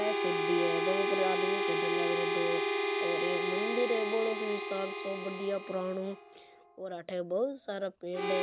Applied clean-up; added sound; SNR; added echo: none; Harmonica; -2 dB; none.